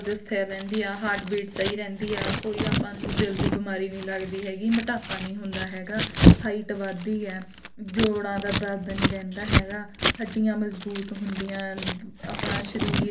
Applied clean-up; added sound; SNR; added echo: none; Scissors; -2 dB; reverberation time 0.3 s.